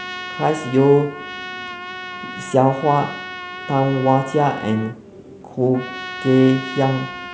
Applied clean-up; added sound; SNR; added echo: none; Trumpet; 12 dB; none.